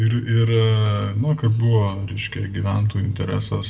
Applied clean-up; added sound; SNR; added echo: none; none; none; reverberation time 0.8 s.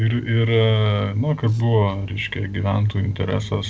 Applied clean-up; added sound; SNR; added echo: none; none; none; none.